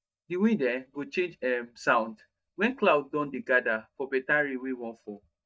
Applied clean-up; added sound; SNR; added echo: neural mask model DeepFilterNet 3.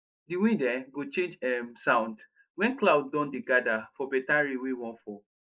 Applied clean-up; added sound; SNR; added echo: neural mask model Resemble Enhance denoiser.